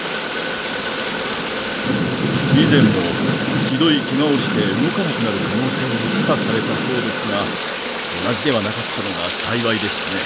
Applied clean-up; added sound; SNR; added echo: none; Thunder / Rain; -2 dB; none.